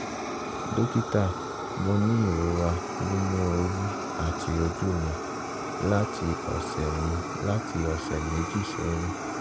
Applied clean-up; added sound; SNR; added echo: none; Fire; 4 dB; none.